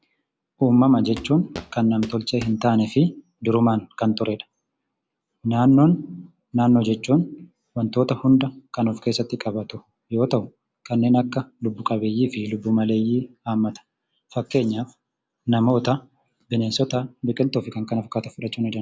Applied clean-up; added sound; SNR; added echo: none; Walk, footsteps; 17 dB; none.